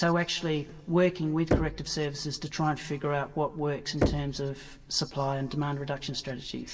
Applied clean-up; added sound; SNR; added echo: none; Knock; 5 dB; reverberation time 1.7 s.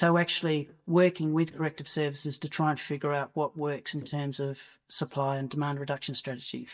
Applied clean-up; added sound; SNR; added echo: neural mask model DeepFilterNet 3.